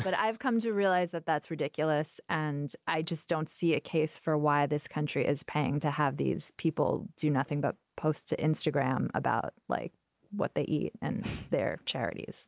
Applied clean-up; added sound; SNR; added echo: none; none; none; none.